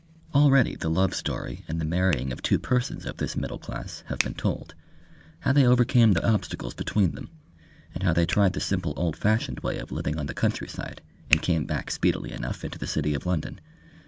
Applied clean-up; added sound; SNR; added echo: none; Hands; 16 dB; none.